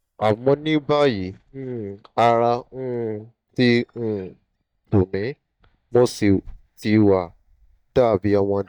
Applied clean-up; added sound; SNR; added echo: neural mask model DeepFilterNet 3.